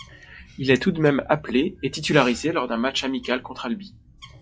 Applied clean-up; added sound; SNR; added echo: classical method log-MMSE.